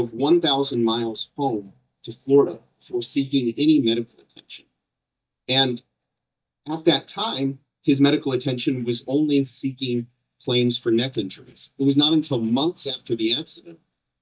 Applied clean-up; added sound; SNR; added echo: neural mask model DeepFilterNet 3.